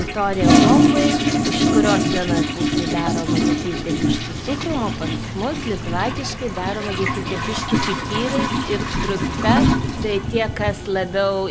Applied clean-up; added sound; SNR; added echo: none; Toilet flush; -5 dB; none.